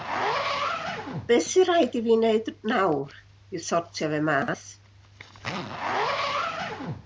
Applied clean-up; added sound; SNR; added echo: none; Zipper (clothing); 6 dB; none.